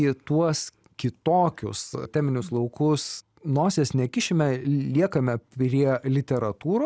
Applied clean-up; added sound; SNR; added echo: none; none; none; none.